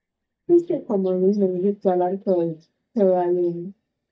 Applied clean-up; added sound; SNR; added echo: neural mask model DeepFilterNet 3.